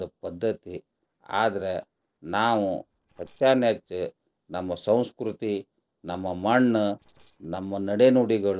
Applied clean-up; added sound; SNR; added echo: neural separator model SepFormer DNS4.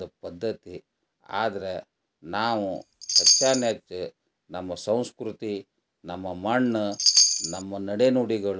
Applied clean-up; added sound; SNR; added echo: none; Chime; -4 dB; none.